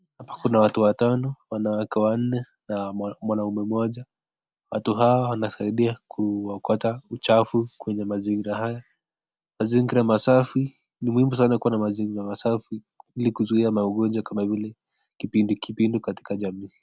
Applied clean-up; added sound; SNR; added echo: none; none; none; none.